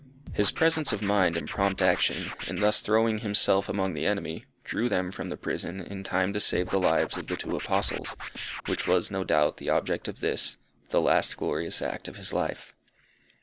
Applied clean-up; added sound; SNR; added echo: none; Scratching (performance technique); 10 dB; none.